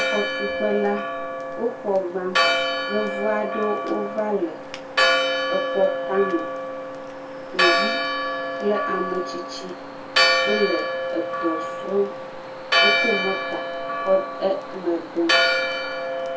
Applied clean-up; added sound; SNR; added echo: none; Church bell; -3 dB; reverberation time 0.2 s.